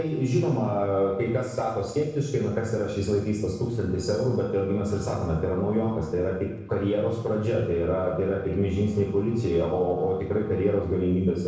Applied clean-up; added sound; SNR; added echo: neural separator model SepFormer DNS4.